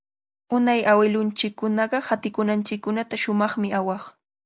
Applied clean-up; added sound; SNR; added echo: none; none; none; none.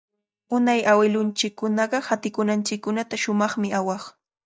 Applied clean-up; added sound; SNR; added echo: neural mask model DeepFilterNet 3.